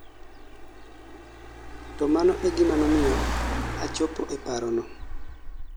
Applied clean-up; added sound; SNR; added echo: none; Car; 5 dB; none.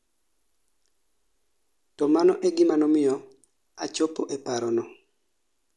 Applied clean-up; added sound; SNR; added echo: none; none; none; none.